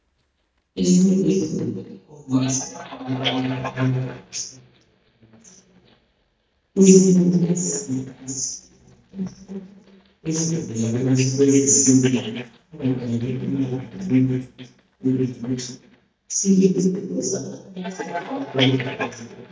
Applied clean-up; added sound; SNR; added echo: neural mask model DeepFilterNet 3.